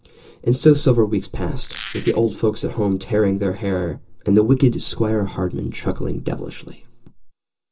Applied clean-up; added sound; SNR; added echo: none; Squeak; 15 dB; reverberation time 0.2 s.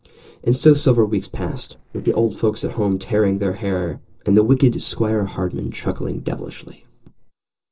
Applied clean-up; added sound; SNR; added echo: neural separator model SepFormer DNS4.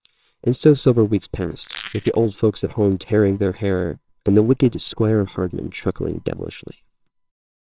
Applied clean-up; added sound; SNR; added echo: neural separator model SepFormer WHAMR!.